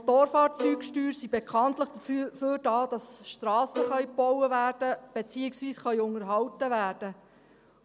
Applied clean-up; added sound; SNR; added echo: none; Bowed string instrument; 7 dB; none.